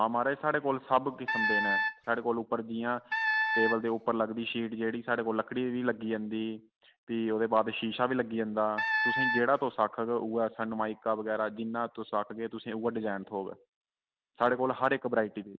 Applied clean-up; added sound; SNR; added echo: none; Wind instrument, woodwind instrument; 0 dB; none.